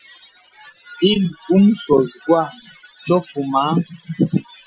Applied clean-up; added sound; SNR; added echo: classical method Wiener filter.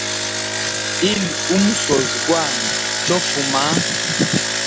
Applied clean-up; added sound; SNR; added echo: none; Engine; -1 dB; none.